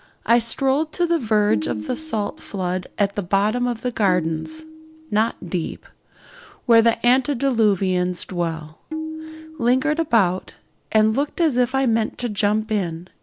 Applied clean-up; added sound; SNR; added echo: none; Tabla; 12 dB; none.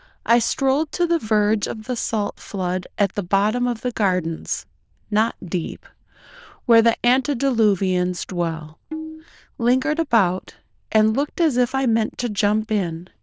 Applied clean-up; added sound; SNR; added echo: neural diffusion model UNIVERSE++.